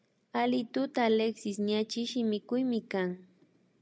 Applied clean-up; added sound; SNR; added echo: none; none; none; none.